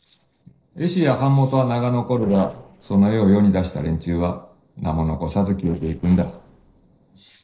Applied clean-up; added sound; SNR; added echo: neural separator model SepFormer DNS4.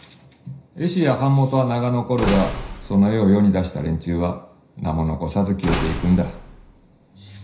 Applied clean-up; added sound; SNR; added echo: none; Slam / Wood; 10 dB; reverberation time 0.5 s.